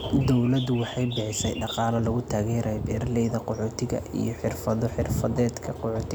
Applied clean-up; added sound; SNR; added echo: none; Bird; 20 dB; none.